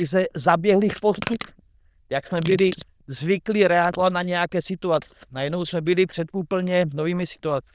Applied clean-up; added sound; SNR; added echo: neural diffusion model UNIVERSE++.